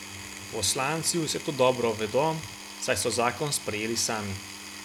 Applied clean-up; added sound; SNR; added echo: none; Power tool; 12 dB; none.